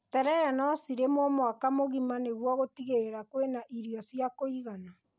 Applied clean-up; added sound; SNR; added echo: none; none; none; none.